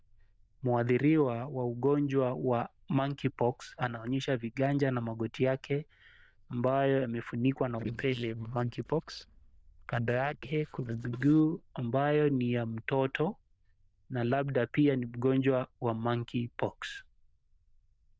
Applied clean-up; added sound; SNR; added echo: neural diffusion model UNIVERSE++.